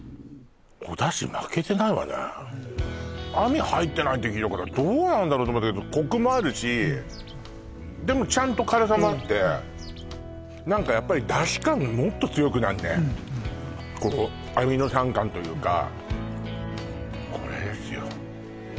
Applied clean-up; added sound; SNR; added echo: none; Breathing + Bird; 17 dB; none.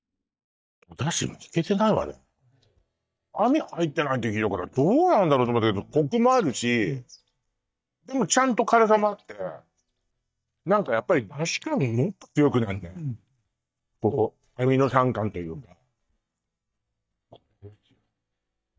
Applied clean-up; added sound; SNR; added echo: neural mask model DeepFilterNet 3.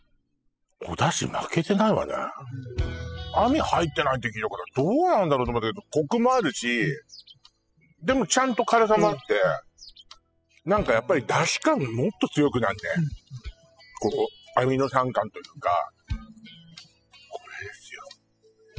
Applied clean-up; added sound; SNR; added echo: classical method spectral subtraction.